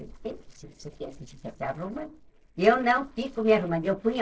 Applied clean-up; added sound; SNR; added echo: neural separator model SepFormer DNS4.